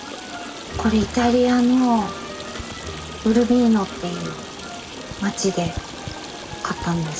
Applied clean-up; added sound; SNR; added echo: none; Stream; 12 dB; reverberation time 0.1 s.